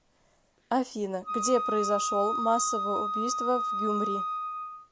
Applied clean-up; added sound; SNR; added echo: none; Wind instrument, woodwind instrument; 1 dB; none.